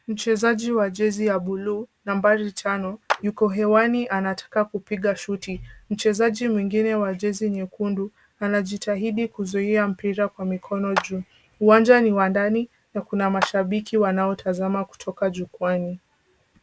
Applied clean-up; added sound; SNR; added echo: none; Clapping; 10 dB; none.